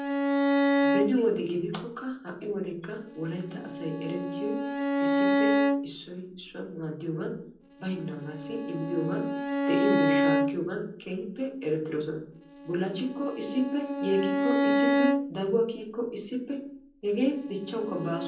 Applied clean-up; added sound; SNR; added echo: none; Bowed string instrument; -2 dB; reverberation time 0.6 s.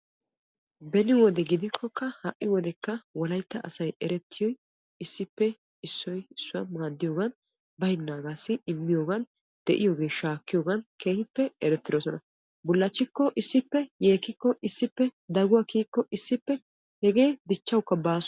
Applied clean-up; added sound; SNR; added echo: none; none; none; none.